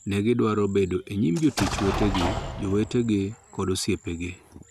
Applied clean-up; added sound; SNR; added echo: none; Explosion; 6 dB; none.